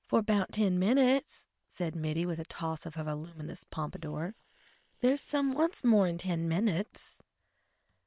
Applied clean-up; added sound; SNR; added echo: neural separator model SepFormer WHAM!.